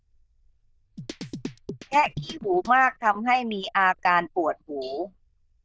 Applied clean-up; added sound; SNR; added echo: neural diffusion model UNIVERSE++.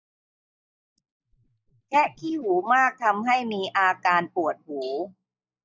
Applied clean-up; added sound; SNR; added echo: neural mask model DeepFilterNet 3.